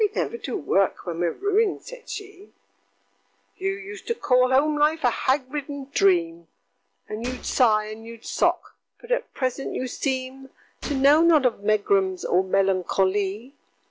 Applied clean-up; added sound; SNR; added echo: none; Gunshot, gunfire; 17 dB; none.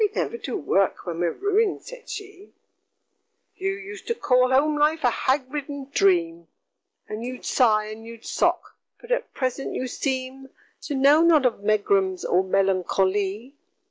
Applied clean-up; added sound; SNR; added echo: neural mask model Resemble Enhance denoiser.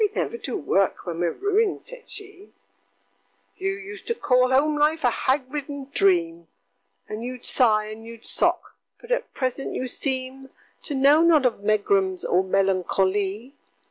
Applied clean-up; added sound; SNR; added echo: none; none; none; none.